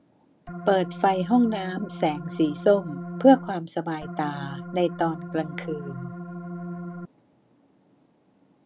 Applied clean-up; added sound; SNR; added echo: none; Organ; 10 dB; none.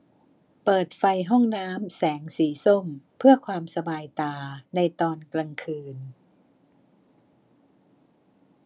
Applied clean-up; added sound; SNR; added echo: none; none; none; none.